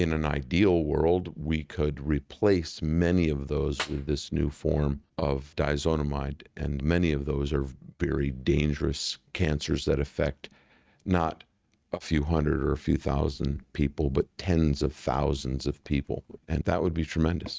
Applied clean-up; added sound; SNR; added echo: neural mask model RNNoise.